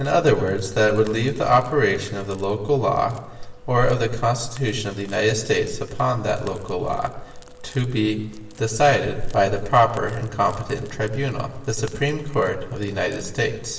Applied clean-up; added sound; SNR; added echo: none; Crackle; 11 dB; reverberation time 1.0 s.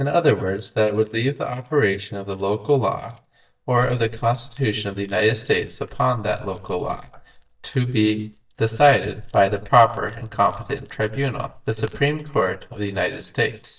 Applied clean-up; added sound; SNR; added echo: neural mask model DeepFilterNet 3.